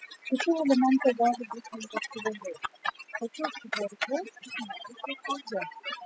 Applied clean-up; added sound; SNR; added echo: classical method spectral subtraction.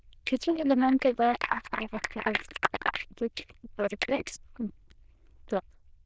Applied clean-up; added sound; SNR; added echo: neural diffusion model UNIVERSE++.